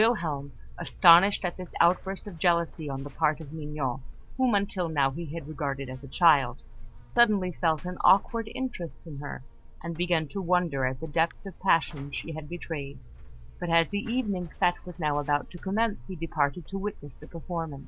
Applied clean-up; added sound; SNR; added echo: none; Buzz; 12 dB; none.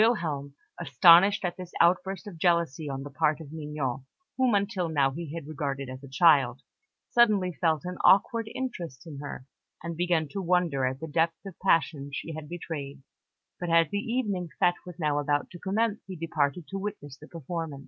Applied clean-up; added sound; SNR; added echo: none; none; none; none.